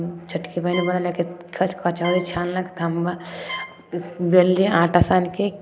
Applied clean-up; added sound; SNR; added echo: none; Trumpet; 15 dB; none.